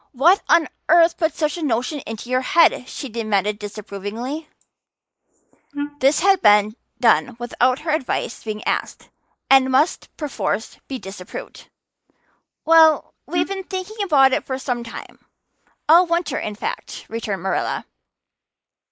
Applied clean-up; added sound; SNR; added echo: neural mask model Resemble Enhance denoiser.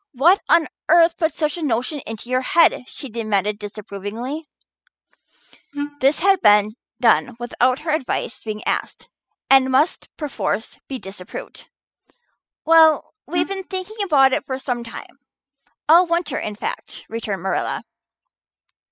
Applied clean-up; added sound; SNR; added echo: classical method spectral subtraction.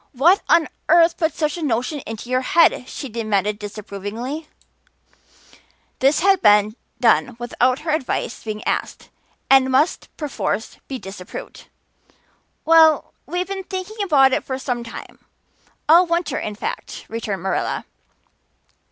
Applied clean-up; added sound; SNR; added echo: none; none; none; none.